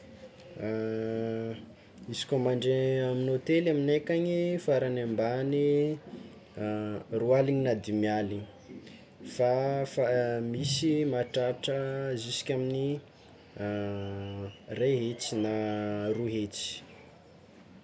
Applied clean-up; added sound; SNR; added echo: none; none; none; none.